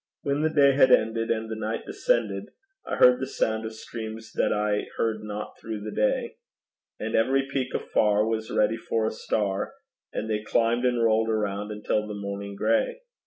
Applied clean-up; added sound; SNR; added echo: none; none; none; none.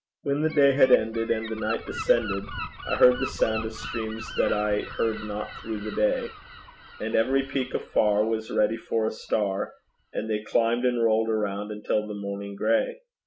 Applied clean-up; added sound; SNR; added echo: none; Gull, seagull; 14 dB; none.